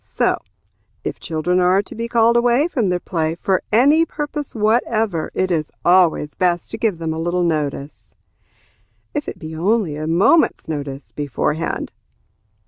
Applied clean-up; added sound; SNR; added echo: none; none; none; none.